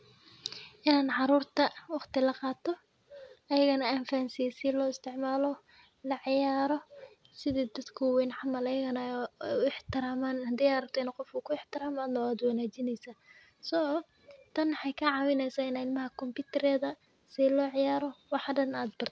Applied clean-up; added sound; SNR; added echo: none; none; none; none.